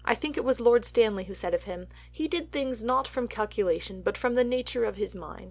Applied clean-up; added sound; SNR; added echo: none; none; none; none.